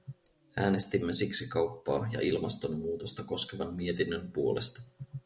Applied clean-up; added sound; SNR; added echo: none; none; none; none.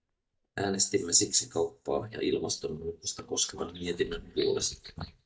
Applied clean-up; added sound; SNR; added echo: neural mask model DeepFilterNet 3.